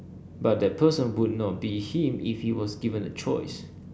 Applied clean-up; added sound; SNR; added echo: none; none; none; none.